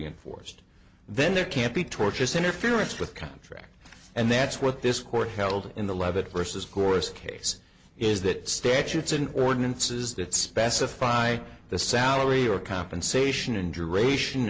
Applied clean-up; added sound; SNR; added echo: none; none; none; none.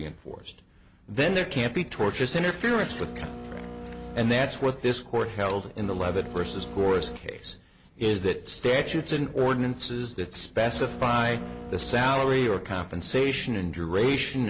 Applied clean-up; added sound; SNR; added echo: none; Printer; 11 dB; none.